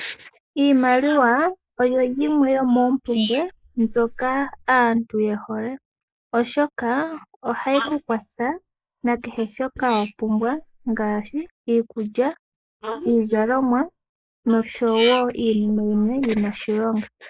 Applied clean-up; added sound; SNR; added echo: neural mask model Resemble Enhance denoiser.